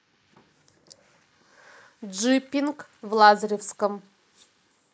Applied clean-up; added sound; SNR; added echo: neural mask model Resemble Enhance denoiser.